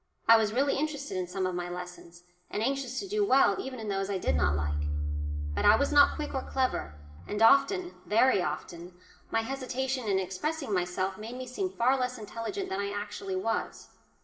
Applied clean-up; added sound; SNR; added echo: none; Bowed string instrument; 2 dB; reverberation time 1.4 s.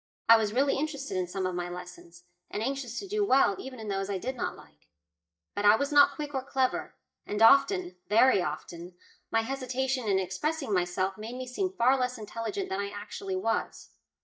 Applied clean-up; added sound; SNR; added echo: neural mask model DeepFilterNet 3.